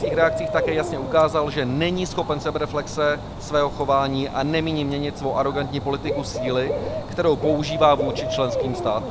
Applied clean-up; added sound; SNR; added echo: none; Bird / Dog; 6 dB; none.